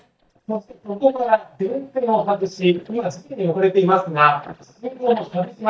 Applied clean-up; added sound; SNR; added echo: neural mask model DeepFilterNet 3.